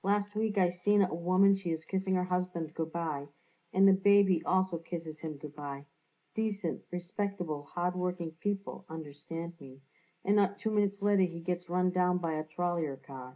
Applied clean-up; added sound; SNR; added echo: none; none; none; reverberation time 0.3 s.